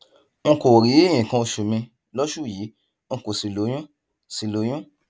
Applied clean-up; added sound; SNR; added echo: none; none; none; none.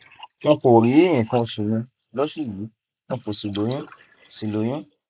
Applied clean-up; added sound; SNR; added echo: neural mask model Resemble Enhance denoiser.